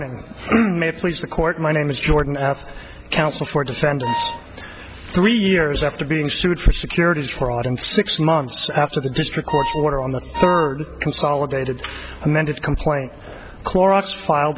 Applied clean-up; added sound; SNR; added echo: none; Wind instrument, woodwind instrument; 7 dB; none.